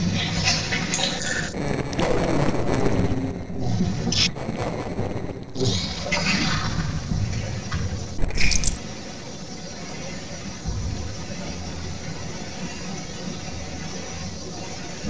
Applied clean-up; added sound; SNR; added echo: neural separator model SepFormer DNS4.